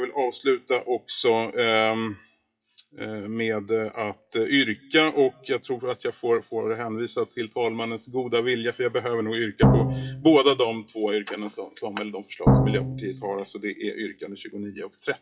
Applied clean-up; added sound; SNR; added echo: classical method WPE with log-MMSE.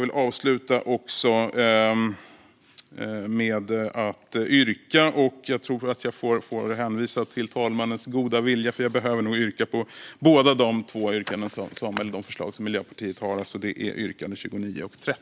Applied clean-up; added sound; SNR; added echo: none; none; none; none.